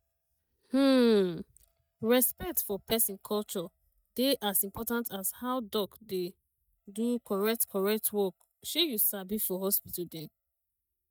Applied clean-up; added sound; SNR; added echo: neural mask model DeepFilterNet 3.